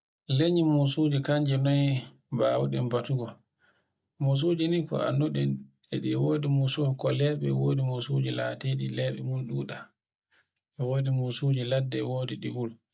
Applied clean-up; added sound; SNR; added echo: none; none; none; none.